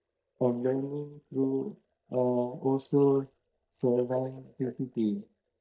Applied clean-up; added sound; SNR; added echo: neural mask model DeepFilterNet 3.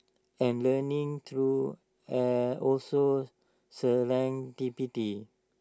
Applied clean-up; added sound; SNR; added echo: none; none; none; none.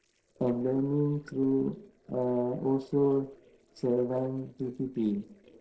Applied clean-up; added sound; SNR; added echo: neural separator model SepFormer DNS4.